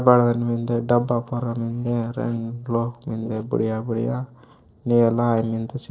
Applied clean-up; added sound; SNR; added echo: neural separator model SepFormer DNS4.